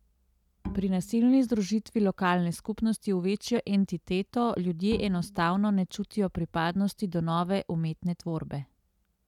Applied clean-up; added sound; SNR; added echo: none; Bowed string instrument; 14 dB; none.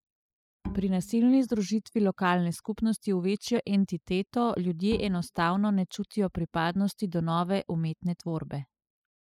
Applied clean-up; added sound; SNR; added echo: classical method spectral subtraction.